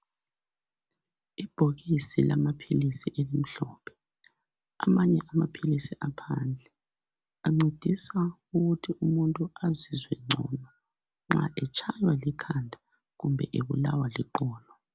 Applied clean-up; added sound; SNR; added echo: none; none; none; none.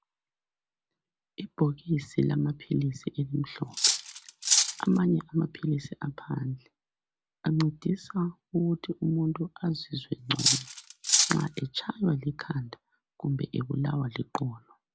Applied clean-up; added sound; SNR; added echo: none; Cutlery, silverware; -3 dB; none.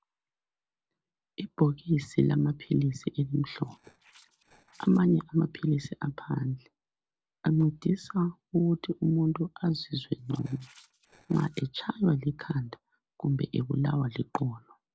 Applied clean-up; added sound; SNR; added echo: neural separator model SepFormer DNS4.